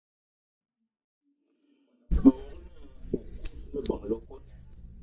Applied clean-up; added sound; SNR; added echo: neural mask model DeepFilterNet 3.